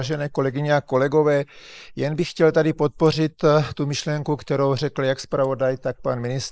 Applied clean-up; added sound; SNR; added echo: neural mask model Resemble Enhance denoiser.